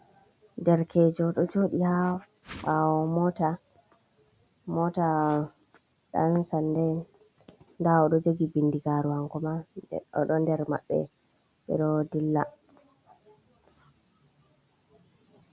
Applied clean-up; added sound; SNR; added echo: none; Whoosh, swoosh, swish; 18 dB; none.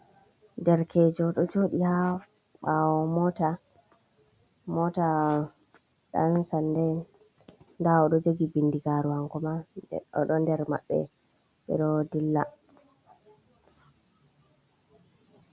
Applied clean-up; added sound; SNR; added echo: none; none; none; none.